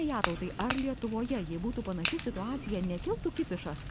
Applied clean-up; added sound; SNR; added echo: none; Crack / Crackle; 0 dB; none.